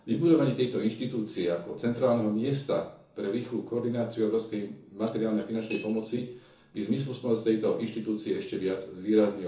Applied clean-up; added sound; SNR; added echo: none; Cutlery, silverware; 18 dB; reverberation time 0.7 s.